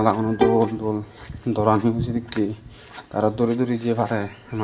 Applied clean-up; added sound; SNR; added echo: none; Bowed string instrument; 5 dB; reverberation time 0.4 s.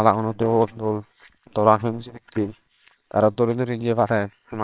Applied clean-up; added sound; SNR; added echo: neural separator model SepFormer WHAMR!.